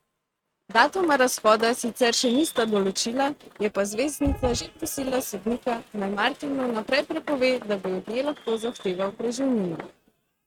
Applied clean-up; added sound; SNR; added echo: neural mask model RNNoise.